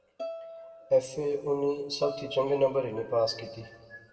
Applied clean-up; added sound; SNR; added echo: none; Bowed string instrument; 14 dB; reverberation time 1.4 s.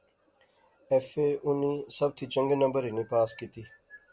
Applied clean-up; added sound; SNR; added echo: none; none; none; none.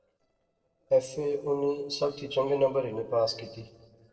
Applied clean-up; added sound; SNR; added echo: neural separator model SepFormer DNS4.